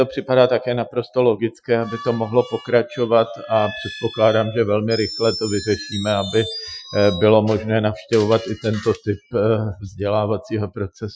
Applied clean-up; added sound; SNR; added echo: classical method Wiener filter.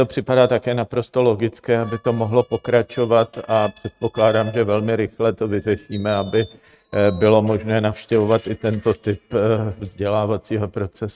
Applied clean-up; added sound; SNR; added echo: neural mask model RNNoise.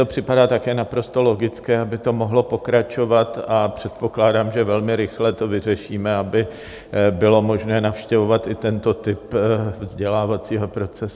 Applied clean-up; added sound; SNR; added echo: none; none; none; none.